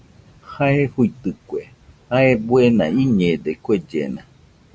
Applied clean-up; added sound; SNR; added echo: none; none; none; none.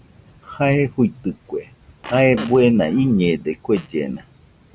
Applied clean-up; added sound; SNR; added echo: none; Fart; 18 dB; none.